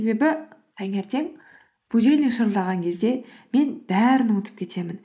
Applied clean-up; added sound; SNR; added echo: neural mask model Resemble Enhance denoiser.